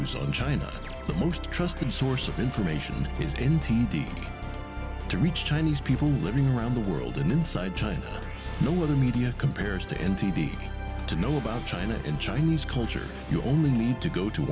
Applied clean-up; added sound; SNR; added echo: none; none; none; none.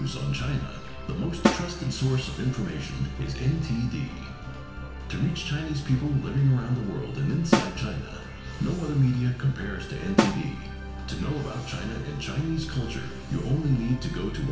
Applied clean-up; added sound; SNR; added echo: none; Snare drum; 3 dB; reverberation time 0.7 s.